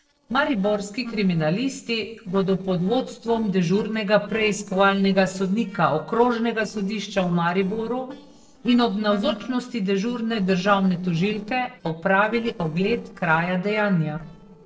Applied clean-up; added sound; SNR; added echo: neural separator model SepFormer DNS4.